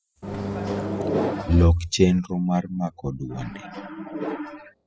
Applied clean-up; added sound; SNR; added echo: classical method spectral subtraction.